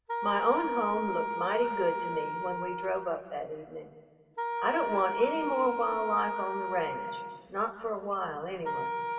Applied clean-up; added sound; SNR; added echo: none; Wind instrument, woodwind instrument; 3 dB; reverberation time 2.3 s.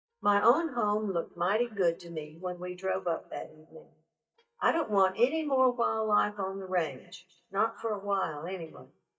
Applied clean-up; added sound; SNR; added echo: neural mask model DeepFilterNet 3.